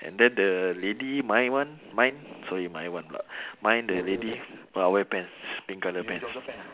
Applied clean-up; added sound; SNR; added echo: none; none; none; none.